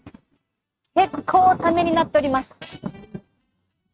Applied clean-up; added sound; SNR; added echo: neural mask model RNNoise.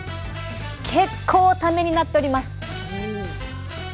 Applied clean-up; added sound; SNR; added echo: none; none; none; none.